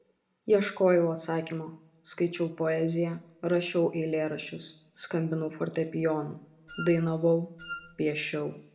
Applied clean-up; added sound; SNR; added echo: none; Wind instrument, woodwind instrument; 13 dB; reverberation time 0.5 s.